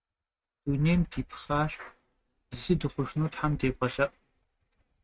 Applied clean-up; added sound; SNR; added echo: neural mask model RNNoise.